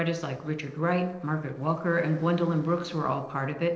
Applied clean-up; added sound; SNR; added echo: neural separator model SepFormer DNS4.